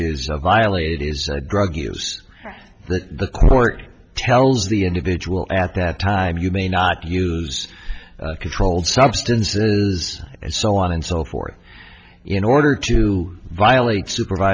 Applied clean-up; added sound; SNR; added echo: none; none; none; none.